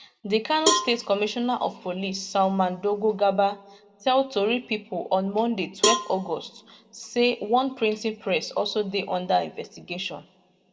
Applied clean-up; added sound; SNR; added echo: none; Cowbell; 4 dB; reverberation time 1.1 s.